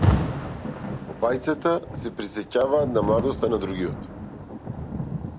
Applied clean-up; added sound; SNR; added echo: none; Rain; 2 dB; none.